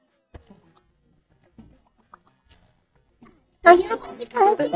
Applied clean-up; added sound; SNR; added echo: neural mask model DeepFilterNet 3.